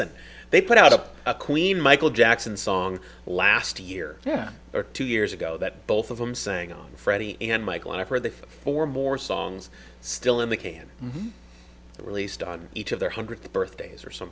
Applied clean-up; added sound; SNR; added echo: none; none; none; none.